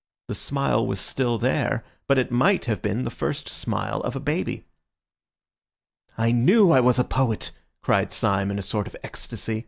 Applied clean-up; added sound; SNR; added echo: none; none; none; none.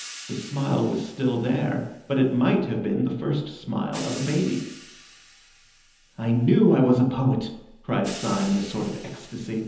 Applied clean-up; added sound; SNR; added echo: none; Hi-hat; 20 dB; reverberation time 0.9 s.